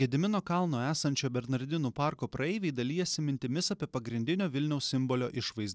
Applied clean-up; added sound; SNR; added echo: none; none; none; none.